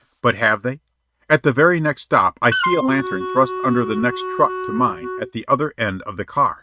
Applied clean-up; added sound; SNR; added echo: neural mask model RNNoise.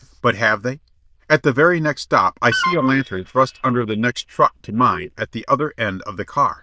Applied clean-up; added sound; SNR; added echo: neural diffusion model UNIVERSE++.